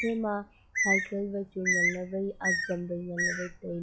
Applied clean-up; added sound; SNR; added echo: classical method log-MMSE.